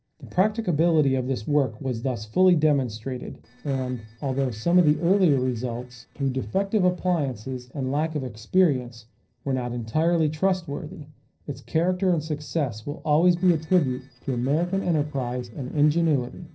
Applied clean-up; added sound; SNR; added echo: neural separator model SepFormer DNS4.